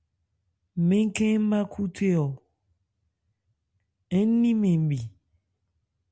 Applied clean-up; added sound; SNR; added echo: none; none; none; none.